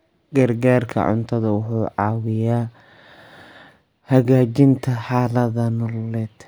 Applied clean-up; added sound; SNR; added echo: none; none; none; none.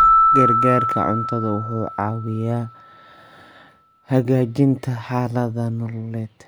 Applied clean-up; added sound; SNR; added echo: none; Keyboard (musical); 0 dB; none.